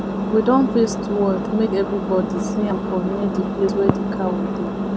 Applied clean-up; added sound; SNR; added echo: none; Engine; 2 dB; none.